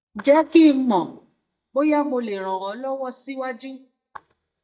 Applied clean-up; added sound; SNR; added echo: neural mask model DeepFilterNet 3.